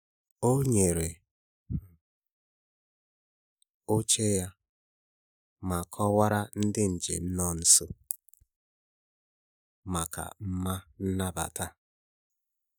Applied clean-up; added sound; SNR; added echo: neural mask model DeepFilterNet 3.